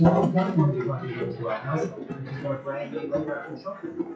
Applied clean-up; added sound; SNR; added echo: classical method WPE with log-MMSE.